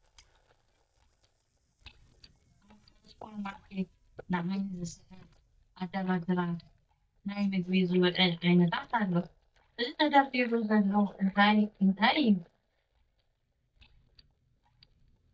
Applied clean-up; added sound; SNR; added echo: neural mask model DeepFilterNet 3.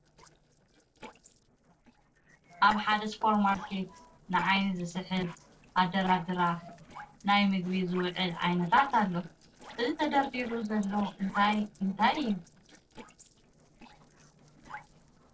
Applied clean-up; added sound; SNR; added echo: neural separator model SepFormer DNS4.